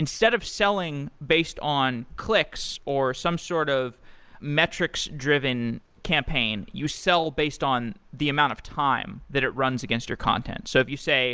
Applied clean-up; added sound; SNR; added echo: none; none; none; none.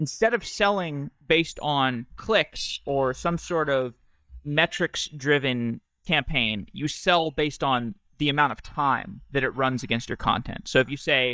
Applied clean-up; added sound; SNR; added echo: neural mask model DeepFilterNet 3.